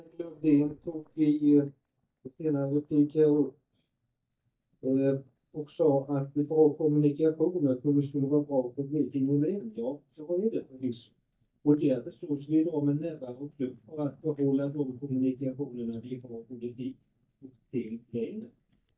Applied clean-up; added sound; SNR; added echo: neural mask model DeepFilterNet 3.